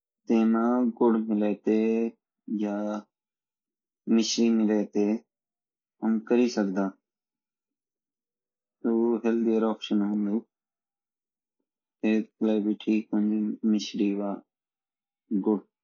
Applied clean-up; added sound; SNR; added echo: neural mask model Resemble Enhance denoiser.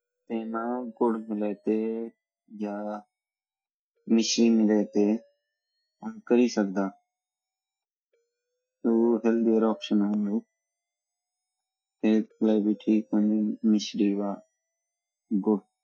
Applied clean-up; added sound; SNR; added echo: neural mask model DeepFilterNet 3.